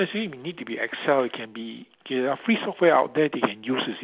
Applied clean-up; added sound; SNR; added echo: none; none; none; none.